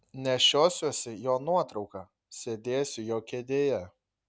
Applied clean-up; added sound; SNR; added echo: none; none; none; none.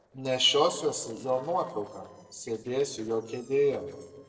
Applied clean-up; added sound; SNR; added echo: neural separator model SepFormer DNS4.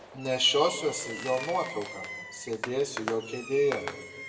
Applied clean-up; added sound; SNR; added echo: none; Fireworks; 10 dB; reverberation time 1.5 s.